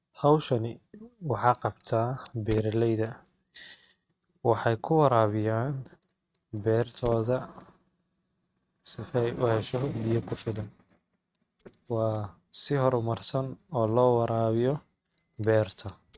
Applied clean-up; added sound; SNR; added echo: neural mask model RNNoise.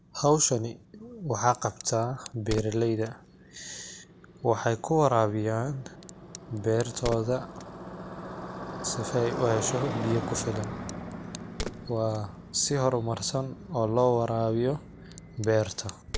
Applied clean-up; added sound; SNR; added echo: none; Motorcycle + Crack; 11 dB; none.